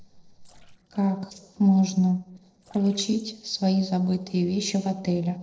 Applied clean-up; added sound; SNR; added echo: neural separator model SepFormer DNS4.